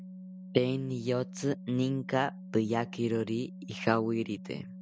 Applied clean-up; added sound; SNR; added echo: none; Organ; 13 dB; none.